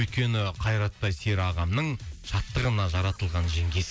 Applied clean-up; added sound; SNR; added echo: none; none; none; none.